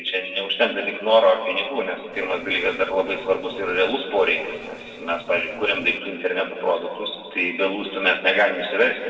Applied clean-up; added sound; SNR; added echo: neural separator model SepFormer DNS4.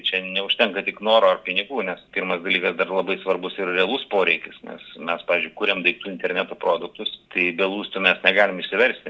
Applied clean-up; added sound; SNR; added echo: none; none; none; none.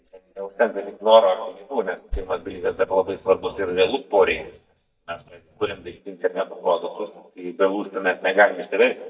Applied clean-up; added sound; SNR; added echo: neural mask model DeepFilterNet 3.